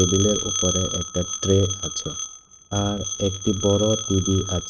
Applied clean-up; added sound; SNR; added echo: neural mask model RNNoise.